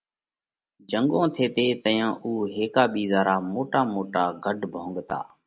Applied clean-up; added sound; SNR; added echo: none; none; none; none.